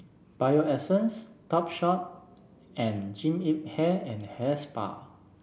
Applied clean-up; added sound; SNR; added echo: none; none; none; none.